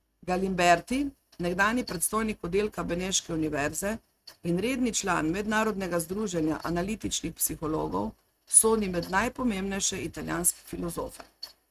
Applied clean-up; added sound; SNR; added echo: neural mask model RNNoise.